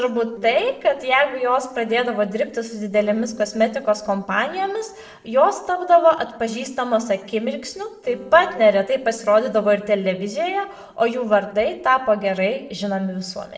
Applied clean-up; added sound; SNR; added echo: neural separator model SepFormer DNS4.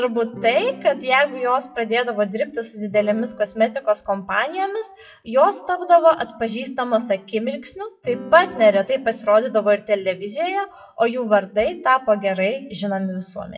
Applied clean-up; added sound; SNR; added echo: classical method WPE with log-MMSE.